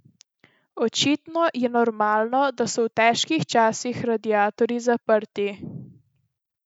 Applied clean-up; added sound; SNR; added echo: none; none; none; none.